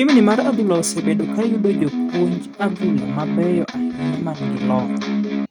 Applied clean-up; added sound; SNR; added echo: neural mask model RNNoise.